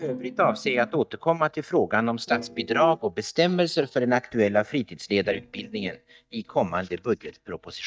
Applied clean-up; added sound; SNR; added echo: neural mask model DeepFilterNet 3.